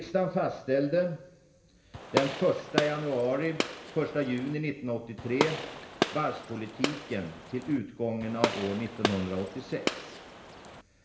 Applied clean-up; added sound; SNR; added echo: none; Gunshot, gunfire; 3 dB; reverberation time 0.9 s.